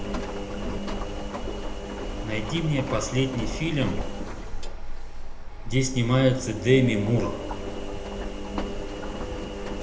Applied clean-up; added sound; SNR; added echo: none; Engine; 3 dB; reverberation time 0.7 s.